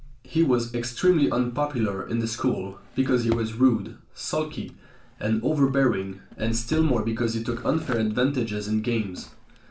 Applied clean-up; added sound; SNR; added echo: none; Drawer open or close; 20 dB; reverberation time 0.3 s.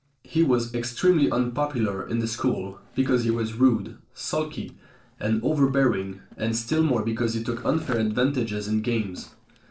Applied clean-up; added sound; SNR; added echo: neural separator model SepFormer DNS4.